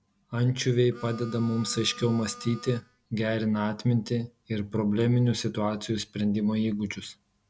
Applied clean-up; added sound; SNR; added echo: none; Harmonica; 18 dB; none.